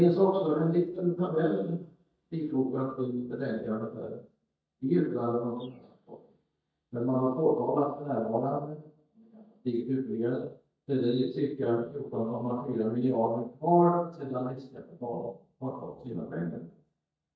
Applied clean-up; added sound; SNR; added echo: neural mask model DeepFilterNet 3.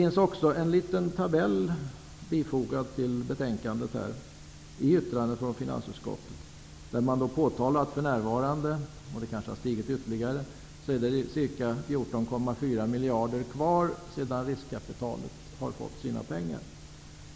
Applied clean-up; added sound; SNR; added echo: none; none; none; none.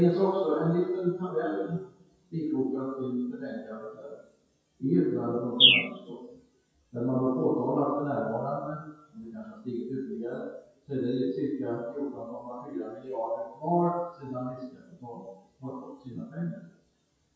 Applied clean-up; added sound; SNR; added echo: classical method WPE with log-MMSE.